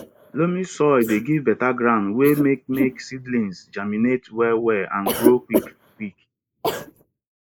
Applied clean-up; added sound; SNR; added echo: neural mask model Resemble Enhance denoiser.